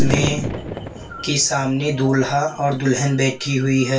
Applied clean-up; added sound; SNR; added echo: none; Fireworks; 7 dB; reverberation time 0.2 s.